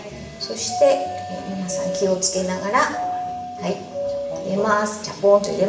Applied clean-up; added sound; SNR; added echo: none; Doorbell; 6 dB; reverberation time 0.7 s.